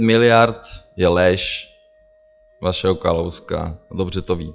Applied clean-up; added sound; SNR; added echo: classical method log-MMSE.